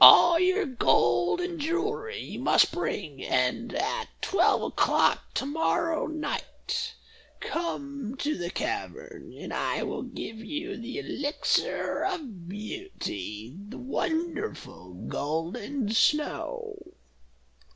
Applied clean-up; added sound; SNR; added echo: none; none; none; none.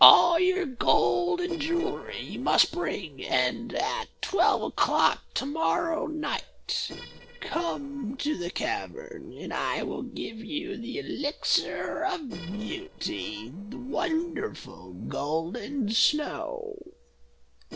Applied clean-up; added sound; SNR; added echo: neural separator model SepFormer DNS4.